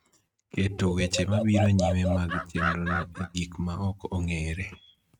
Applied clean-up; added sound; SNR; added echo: neural mask model RNNoise.